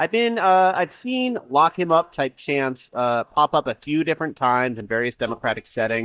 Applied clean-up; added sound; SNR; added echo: neural mask model DeepFilterNet 3.